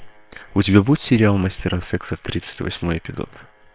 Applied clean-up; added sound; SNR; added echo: neural separator model SepFormer WHAM!.